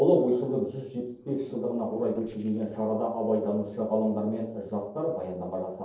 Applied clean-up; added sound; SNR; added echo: neural separator model SepFormer DNS4.